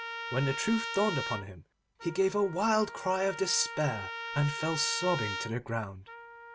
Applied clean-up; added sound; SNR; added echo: none; Trumpet; 8 dB; none.